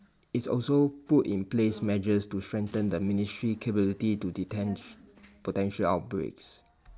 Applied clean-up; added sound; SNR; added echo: none; none; none; none.